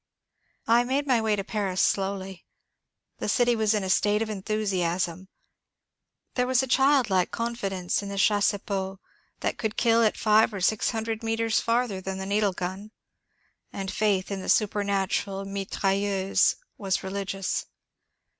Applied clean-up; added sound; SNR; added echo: none; none; none; none.